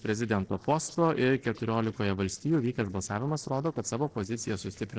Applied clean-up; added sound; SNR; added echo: neural separator model SepFormer DNS4.